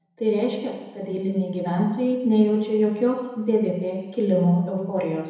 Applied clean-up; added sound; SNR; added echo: none; none; none; reverberation time 1.0 s.